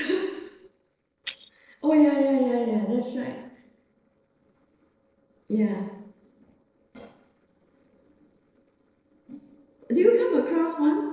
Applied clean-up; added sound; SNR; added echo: neural separator model SepFormer DNS4.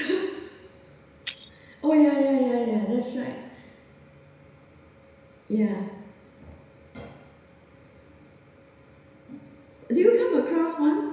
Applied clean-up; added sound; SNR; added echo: none; Shatter; 20 dB; reverberation time 1.0 s.